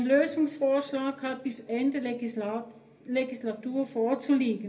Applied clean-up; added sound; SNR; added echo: none; none; none; reverberation time 0.3 s.